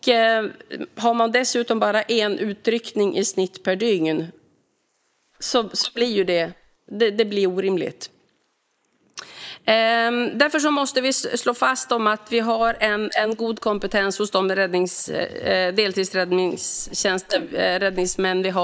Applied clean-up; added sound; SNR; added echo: neural mask model Resemble Enhance denoiser.